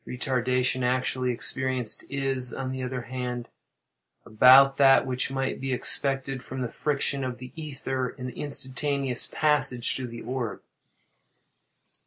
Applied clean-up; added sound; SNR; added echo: none; none; none; none.